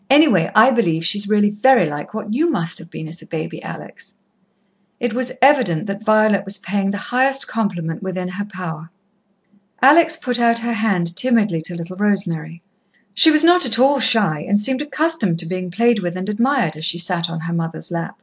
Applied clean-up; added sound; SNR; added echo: none; none; none; none.